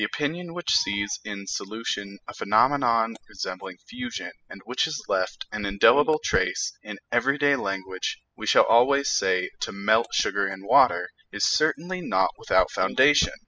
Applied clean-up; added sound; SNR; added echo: classical method spectral subtraction.